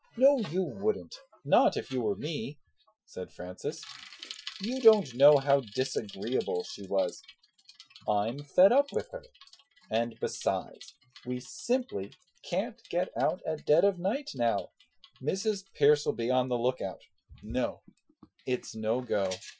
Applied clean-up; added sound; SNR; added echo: classical method Wiener filter.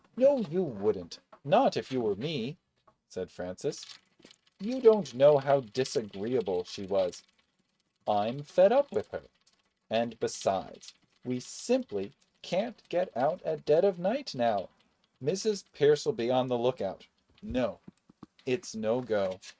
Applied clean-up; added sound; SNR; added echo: neural mask model RNNoise.